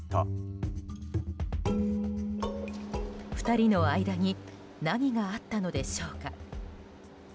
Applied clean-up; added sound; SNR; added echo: none; Bowed string instrument; 9 dB; none.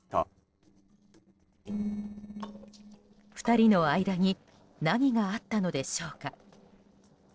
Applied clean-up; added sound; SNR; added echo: neural separator model SepFormer DNS4.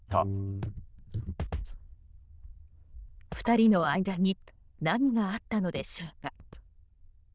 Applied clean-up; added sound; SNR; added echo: neural diffusion model UNIVERSE++.